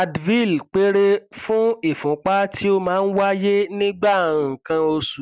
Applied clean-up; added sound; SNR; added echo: none; none; none; none.